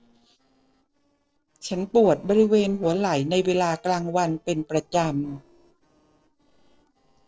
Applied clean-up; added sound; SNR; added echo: neural separator model SepFormer DNS4.